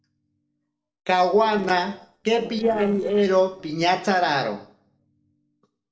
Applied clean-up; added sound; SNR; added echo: neural separator model SepFormer DNS4.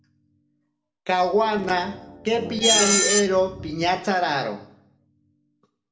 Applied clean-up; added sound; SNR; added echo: none; Screech; 4 dB; reverberation time 0.5 s.